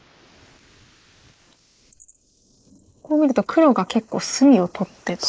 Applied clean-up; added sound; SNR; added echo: neural mask model Resemble Enhance denoiser.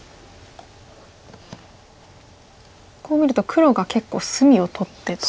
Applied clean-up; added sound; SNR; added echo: none; none; none; none.